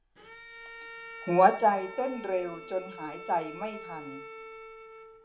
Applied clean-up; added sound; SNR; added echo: none; Bowed string instrument; 14 dB; reverberation time 0.5 s.